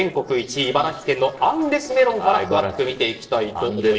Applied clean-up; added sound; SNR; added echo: neural separator model SepFormer DNS4.